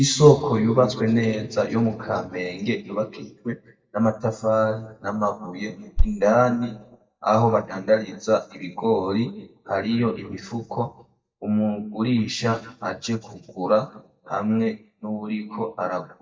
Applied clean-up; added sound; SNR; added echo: neural mask model DeepFilterNet 3.